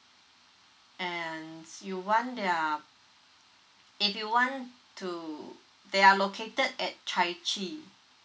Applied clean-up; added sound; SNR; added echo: none; none; none; none.